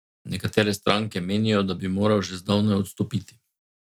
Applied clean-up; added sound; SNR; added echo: none; none; none; none.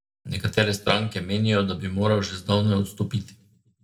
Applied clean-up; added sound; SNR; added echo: none; none; none; reverberation time 0.4 s.